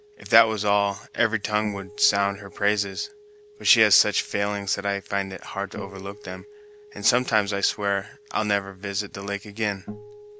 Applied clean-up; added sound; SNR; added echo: none; Acoustic guitar; 19 dB; none.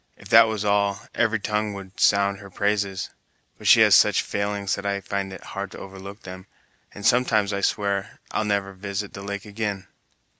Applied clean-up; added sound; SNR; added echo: none; none; none; none.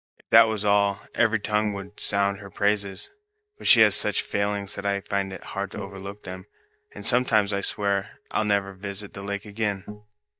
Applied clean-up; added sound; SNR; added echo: neural mask model DeepFilterNet 3.